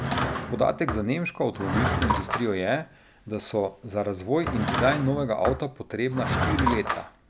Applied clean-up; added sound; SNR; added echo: none; Drawer open or close / Wood; 2 dB; none.